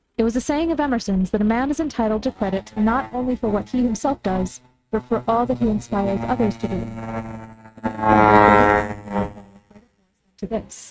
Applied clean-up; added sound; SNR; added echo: neural mask model RNNoise.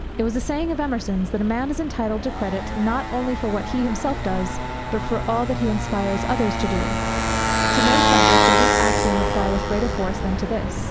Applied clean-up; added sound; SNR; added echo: none; Motorcycle; -2 dB; none.